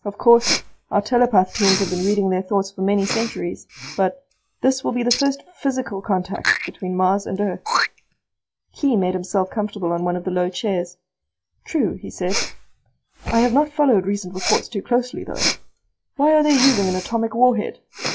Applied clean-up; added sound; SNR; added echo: classical method log-MMSE.